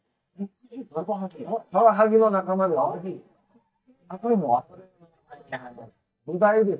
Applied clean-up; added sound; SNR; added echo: neural mask model DeepFilterNet 3.